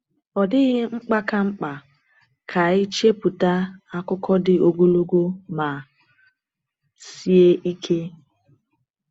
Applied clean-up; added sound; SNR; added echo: none; none; none; none.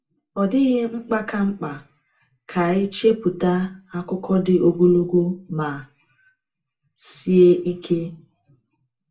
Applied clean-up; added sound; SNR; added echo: none; none; none; reverberation time 0.2 s.